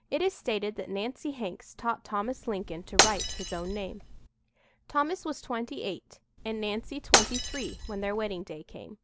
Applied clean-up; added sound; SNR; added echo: none; Shatter; -3 dB; none.